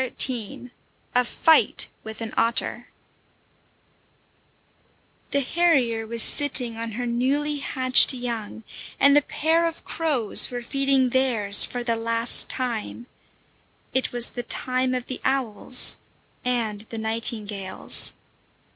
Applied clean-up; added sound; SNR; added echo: none; none; none; none.